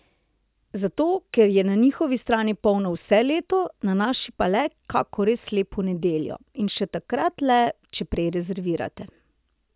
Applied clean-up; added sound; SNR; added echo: none; none; none; none.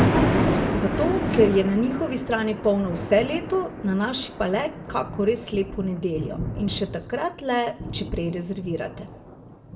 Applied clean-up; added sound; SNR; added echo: none; Thunder; 2 dB; reverberation time 0.4 s.